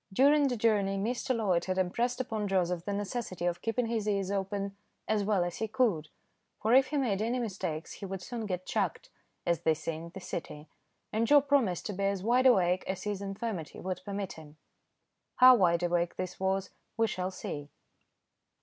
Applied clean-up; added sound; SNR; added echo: none; none; none; none.